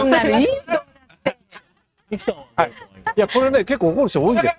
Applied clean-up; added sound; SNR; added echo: neural mask model RNNoise.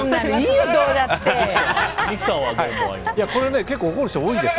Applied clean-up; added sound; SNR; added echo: none; Livestock, farm animals, working animals; 8 dB; none.